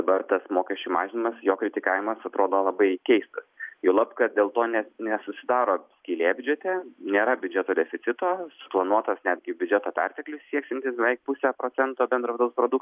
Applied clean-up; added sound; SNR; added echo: none; none; none; none.